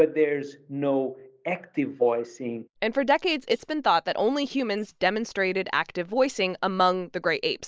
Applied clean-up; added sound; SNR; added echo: neural mask model Resemble Enhance denoiser.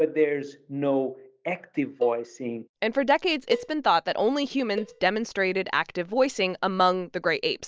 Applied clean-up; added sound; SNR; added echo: neural mask model DeepFilterNet 3.